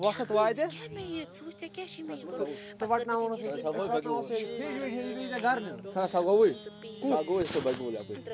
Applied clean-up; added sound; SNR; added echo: none; none; none; none.